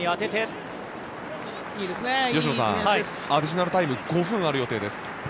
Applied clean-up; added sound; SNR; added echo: none; none; none; none.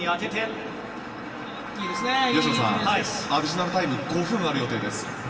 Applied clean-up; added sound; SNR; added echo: none; Wind instrument, woodwind instrument; 7 dB; reverberation time 2.3 s.